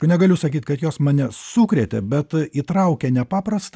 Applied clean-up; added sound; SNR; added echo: none; none; none; none.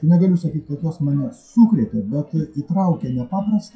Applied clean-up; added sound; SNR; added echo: classical method WPE with log-MMSE.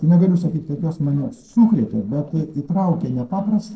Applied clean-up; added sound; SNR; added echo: neural separator model SepFormer DNS4.